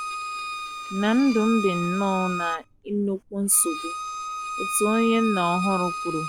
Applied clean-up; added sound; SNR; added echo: none; Bowed string instrument; 6 dB; none.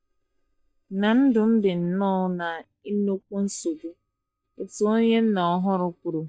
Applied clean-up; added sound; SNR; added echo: neural mask model DeepFilterNet 3.